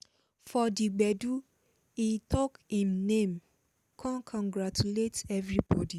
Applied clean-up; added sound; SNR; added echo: none; none; none; none.